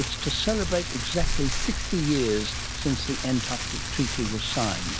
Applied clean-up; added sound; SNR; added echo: none; Rain; 1 dB; none.